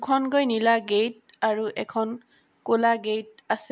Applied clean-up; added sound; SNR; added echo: none; none; none; none.